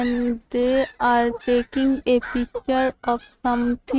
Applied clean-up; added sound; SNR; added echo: neural mask model RNNoise.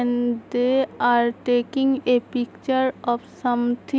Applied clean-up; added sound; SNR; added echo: none; none; none; none.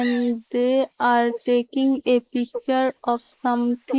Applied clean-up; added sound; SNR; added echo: neural mask model Resemble Enhance denoiser.